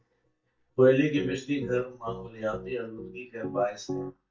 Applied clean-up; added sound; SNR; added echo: neural mask model DeepFilterNet 3.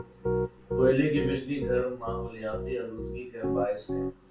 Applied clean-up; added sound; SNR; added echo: none; Piano; 3 dB; reverberation time 0.3 s.